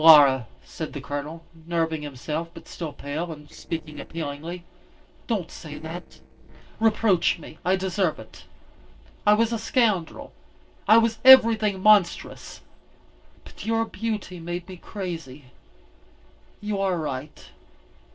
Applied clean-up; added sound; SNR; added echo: neural separator model SepFormer DNS4.